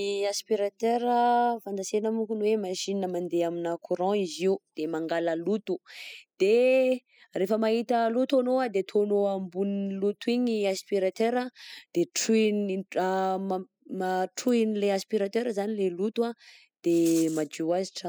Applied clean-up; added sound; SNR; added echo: classical method spectral subtraction.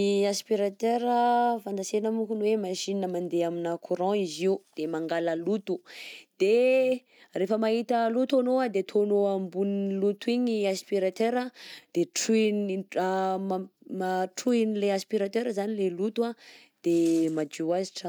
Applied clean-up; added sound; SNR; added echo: neural mask model RNNoise.